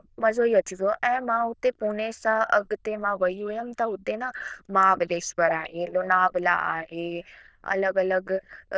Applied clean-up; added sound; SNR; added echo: neural diffusion model UNIVERSE++.